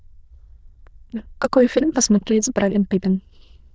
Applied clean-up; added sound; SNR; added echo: neural diffusion model UNIVERSE++.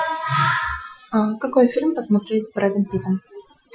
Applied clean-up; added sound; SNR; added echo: classical method Wiener filter.